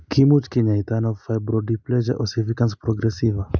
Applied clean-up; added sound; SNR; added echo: none; none; none; none.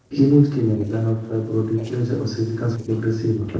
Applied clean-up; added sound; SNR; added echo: neural separator model SepFormer DNS4.